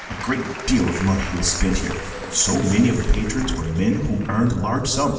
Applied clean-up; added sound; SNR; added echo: none; Applause / Crowd; 14 dB; reverberation time 2.3 s.